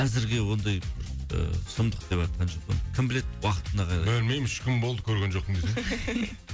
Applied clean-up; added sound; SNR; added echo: none; none; none; none.